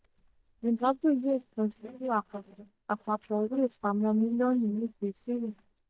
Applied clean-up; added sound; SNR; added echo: neural mask model DeepFilterNet 3.